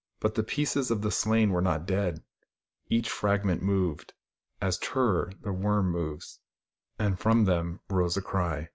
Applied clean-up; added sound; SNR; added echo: none; none; none; none.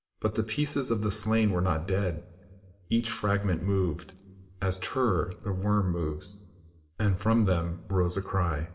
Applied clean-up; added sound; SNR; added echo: none; none; none; reverberation time 2.2 s.